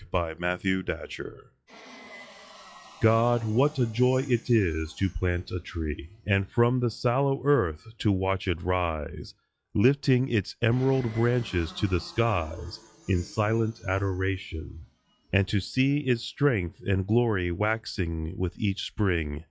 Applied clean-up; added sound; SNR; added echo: classical method log-MMSE.